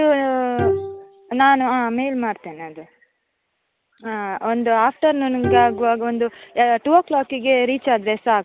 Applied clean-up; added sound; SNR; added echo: none; Bowed string instrument; 9 dB; none.